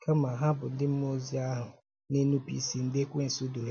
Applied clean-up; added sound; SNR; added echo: none; none; none; none.